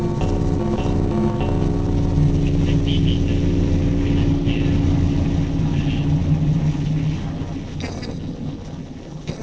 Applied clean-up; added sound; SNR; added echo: neural separator model SepFormer DNS4.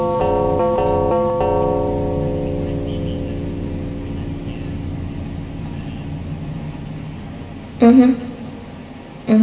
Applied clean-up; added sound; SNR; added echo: none; Doorbell; 1 dB; reverberation time 2.6 s.